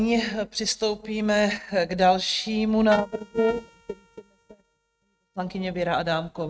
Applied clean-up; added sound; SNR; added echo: neural mask model RNNoise.